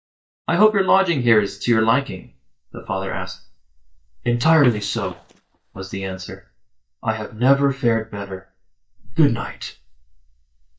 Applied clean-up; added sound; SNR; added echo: neural mask model DeepFilterNet 3.